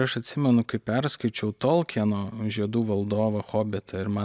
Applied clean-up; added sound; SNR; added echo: none; none; none; none.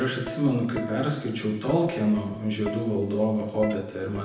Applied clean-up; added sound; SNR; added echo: none; Plucked string instrument; 13 dB; reverberation time 0.9 s.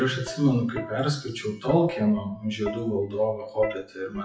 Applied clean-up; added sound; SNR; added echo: classical method WPE with log-MMSE.